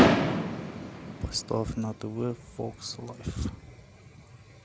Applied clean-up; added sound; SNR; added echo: none; Fireworks; -5 dB; none.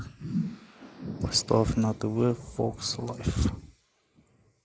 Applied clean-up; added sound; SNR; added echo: neural mask model Resemble Enhance denoiser.